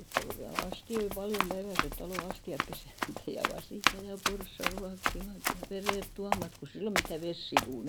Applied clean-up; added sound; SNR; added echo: none; Run; -3 dB; none.